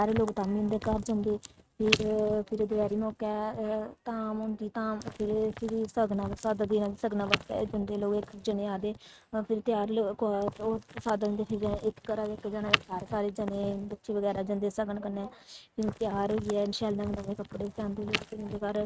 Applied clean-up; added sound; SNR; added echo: neural mask model RNNoise.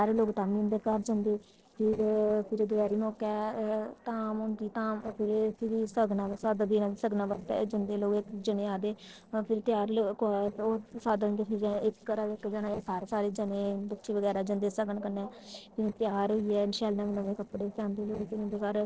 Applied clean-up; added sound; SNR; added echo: neural separator model SepFormer DNS4.